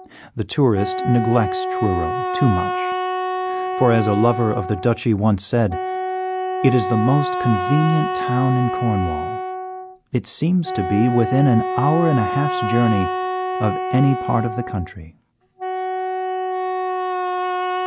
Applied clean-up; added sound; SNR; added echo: none; Wind instrument, woodwind instrument; 3 dB; none.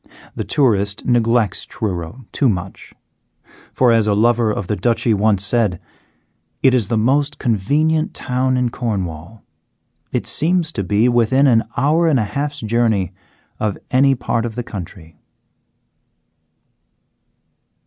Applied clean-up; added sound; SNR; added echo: none; none; none; none.